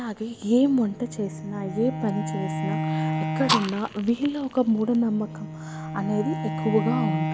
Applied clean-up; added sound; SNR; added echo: none; Fire + Bowed string instrument; 4 dB; none.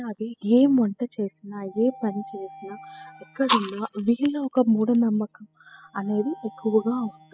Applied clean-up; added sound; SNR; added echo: classical method spectral subtraction.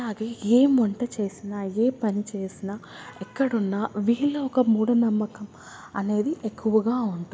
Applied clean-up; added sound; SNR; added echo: none; none; none; none.